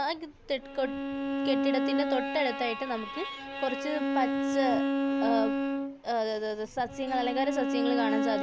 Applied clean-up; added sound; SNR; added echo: none; Bowed string instrument; -1 dB; none.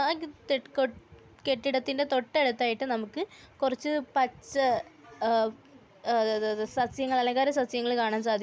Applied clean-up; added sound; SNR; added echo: none; none; none; none.